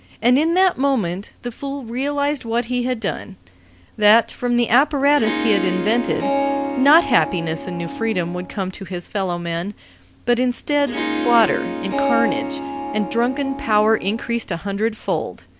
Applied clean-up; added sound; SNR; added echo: none; Harp; 4 dB; none.